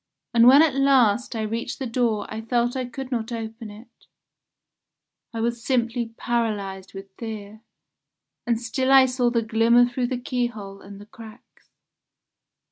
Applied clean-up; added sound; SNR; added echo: none; none; none; none.